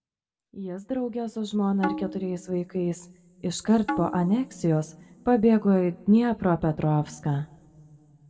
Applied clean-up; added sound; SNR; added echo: none; Tabla; 10 dB; reverberation time 1.6 s.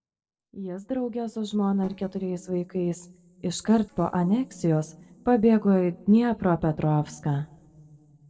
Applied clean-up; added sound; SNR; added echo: neural separator model SepFormer DNS4.